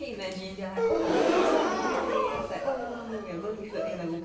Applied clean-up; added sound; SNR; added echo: none; Gasp; -5 dB; reverberation time 1.0 s.